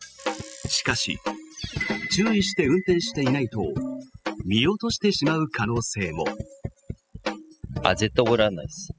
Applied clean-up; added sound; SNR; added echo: classical method spectral subtraction.